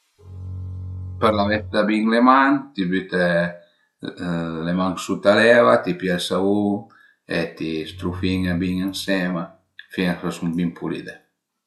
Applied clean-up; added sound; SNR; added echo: classical method log-MMSE.